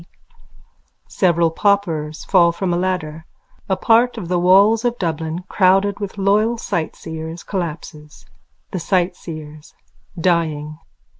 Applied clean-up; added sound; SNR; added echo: none; none; none; none.